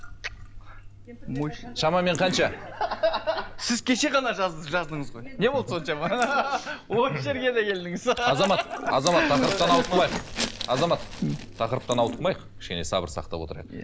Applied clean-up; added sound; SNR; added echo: none; Glass + Drip / Sink (filling or washing) / Water tap, faucet; 12 dB; none.